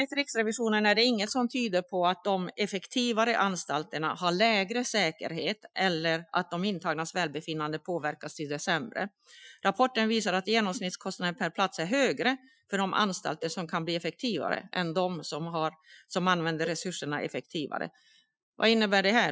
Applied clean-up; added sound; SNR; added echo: classical method Wiener filter.